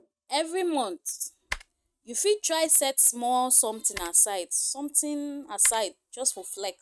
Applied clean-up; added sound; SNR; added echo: neural mask model RNNoise.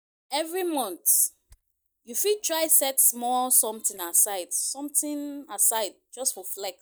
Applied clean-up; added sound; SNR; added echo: neural mask model DeepFilterNet 3.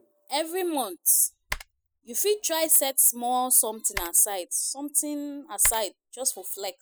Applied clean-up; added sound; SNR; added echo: classical method spectral subtraction.